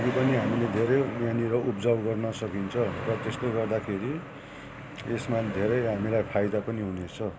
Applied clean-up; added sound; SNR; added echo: none; none; none; none.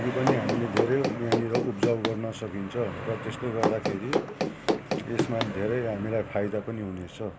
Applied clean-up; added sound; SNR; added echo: none; Run; 0 dB; none.